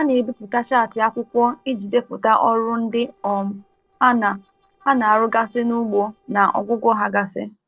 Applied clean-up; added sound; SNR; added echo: neural separator model SepFormer DNS4.